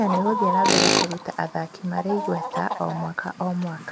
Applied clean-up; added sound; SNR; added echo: none; Chicken, rooster + Tools; -1 dB; none.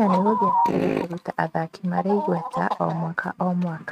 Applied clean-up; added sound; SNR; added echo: neural mask model RNNoise.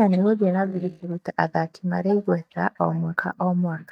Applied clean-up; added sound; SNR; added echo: neural mask model DeepFilterNet 3.